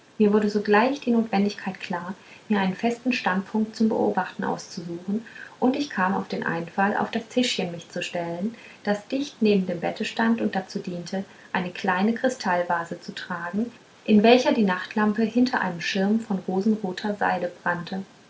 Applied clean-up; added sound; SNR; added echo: none; none; none; none.